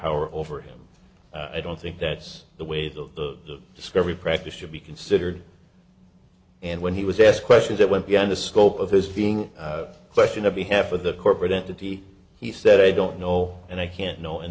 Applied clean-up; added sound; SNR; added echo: none; none; none; none.